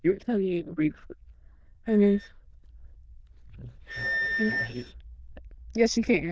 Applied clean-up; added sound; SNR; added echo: neural diffusion model UNIVERSE++.